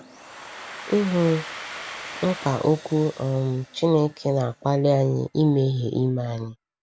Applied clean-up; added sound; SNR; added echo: none; Domestic sounds, home sounds; 17 dB; none.